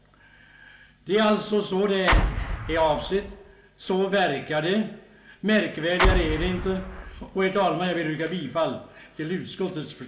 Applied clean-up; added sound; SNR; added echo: none; Explosion; 0 dB; reverberation time 0.5 s.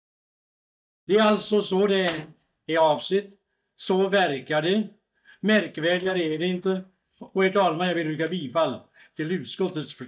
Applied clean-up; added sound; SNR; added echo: neural mask model DeepFilterNet 3.